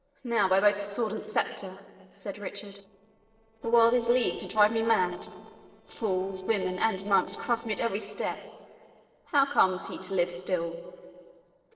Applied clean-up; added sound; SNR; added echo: neural separator model SepFormer DNS4.